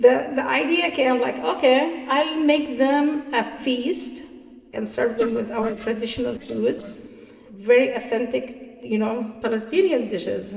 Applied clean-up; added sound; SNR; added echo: neural separator model SepFormer DNS4.